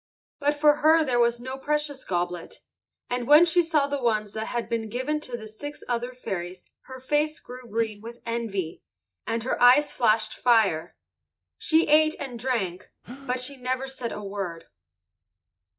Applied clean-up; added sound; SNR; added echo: neural mask model DeepFilterNet 3.